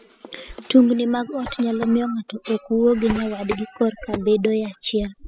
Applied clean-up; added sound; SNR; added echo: classical method spectral subtraction.